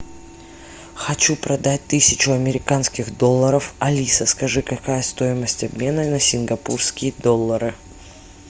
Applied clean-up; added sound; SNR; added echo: none; none; none; none.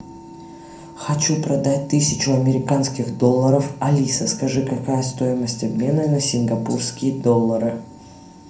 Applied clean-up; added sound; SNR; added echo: none; none; none; reverberation time 0.5 s.